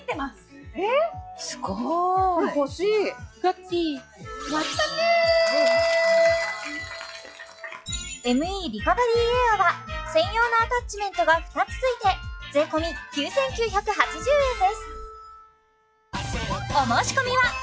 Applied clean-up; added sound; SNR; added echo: classical method log-MMSE.